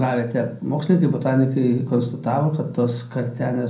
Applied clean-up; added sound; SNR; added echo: none; none; none; reverberation time 0.6 s.